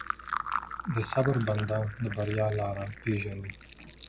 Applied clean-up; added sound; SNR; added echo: none; Fill (with liquid); 8 dB; none.